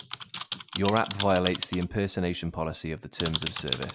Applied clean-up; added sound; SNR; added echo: none; Typing; 6 dB; none.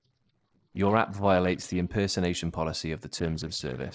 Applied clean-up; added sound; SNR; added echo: neural separator model SepFormer DNS4.